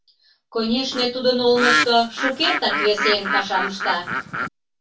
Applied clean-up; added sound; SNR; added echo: none; Bird; 2 dB; reverberation time 0.2 s.